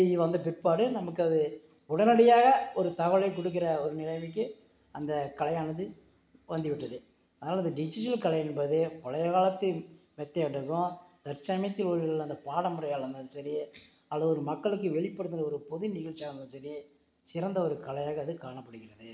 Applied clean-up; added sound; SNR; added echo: none; none; none; none.